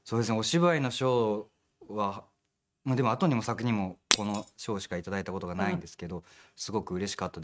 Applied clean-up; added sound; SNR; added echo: neural mask model RNNoise.